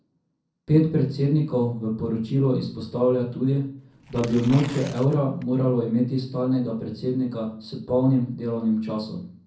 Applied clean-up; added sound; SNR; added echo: none; Tearing; 17 dB; reverberation time 0.6 s.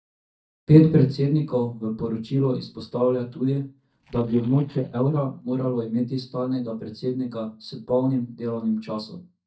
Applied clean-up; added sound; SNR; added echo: neural mask model DeepFilterNet 3.